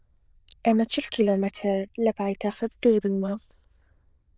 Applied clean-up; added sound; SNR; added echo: neural diffusion model UNIVERSE++.